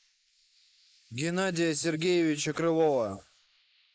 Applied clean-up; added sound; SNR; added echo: neural mask model Resemble Enhance denoiser.